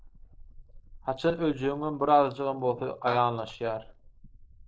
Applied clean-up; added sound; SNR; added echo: neural mask model Resemble Enhance denoiser.